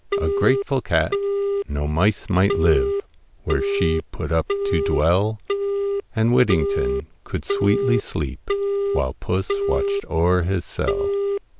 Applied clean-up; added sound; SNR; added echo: none; Telephone; 2 dB; none.